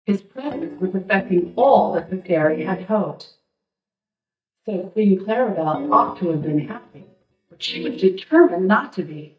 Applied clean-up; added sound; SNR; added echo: neural mask model DeepFilterNet 3.